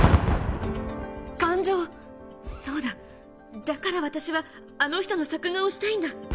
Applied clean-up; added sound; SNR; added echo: none; Boom; 0 dB; none.